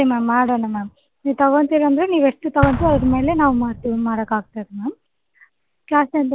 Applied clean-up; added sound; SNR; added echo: none; Explosion; 12 dB; none.